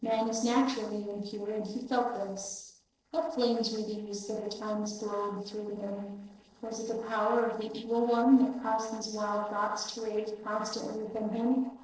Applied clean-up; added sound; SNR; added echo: neural separator model SepFormer DNS4.